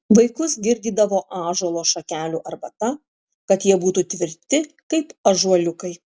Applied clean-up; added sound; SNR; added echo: none; none; none; none.